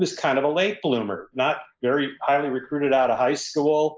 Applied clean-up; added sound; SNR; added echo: neural mask model Resemble Enhance denoiser.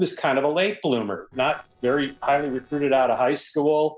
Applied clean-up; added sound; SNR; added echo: neural separator model SepFormer DNS4.